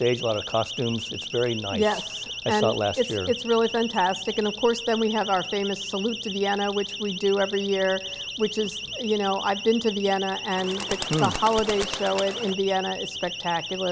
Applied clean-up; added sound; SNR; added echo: none; Siren + Bird; 8 dB; none.